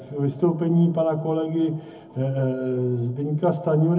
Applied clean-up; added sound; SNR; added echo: none; none; none; reverberation time 0.3 s.